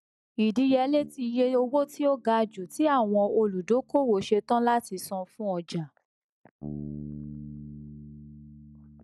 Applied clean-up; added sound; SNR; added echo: neural mask model DeepFilterNet 3.